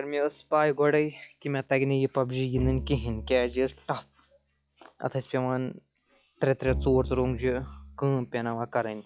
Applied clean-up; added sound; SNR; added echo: classical method log-MMSE.